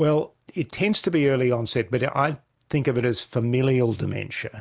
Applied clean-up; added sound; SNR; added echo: none; none; none; none.